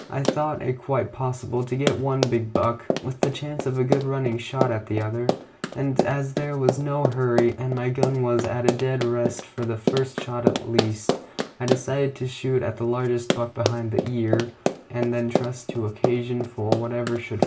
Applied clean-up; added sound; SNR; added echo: none; Run; 3 dB; reverberation time 0.2 s.